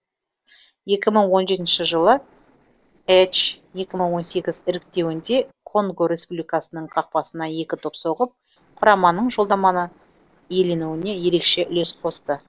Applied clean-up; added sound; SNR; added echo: neural separator model SepFormer DNS4.